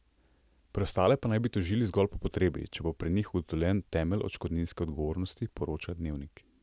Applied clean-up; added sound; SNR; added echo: none; none; none; none.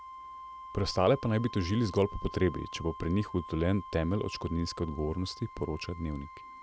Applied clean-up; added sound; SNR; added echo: none; Wind instrument, woodwind instrument; 14 dB; none.